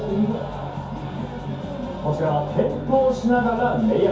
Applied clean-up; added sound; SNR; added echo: none; none; none; reverberation time 0.6 s.